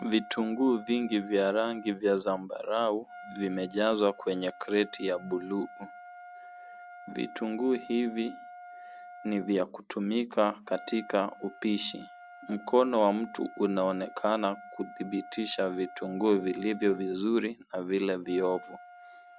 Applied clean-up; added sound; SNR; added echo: none; Trumpet; 18 dB; none.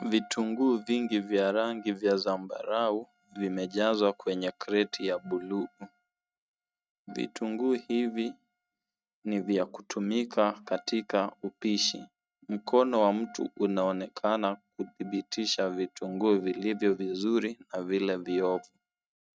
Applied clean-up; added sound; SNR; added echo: neural mask model RNNoise.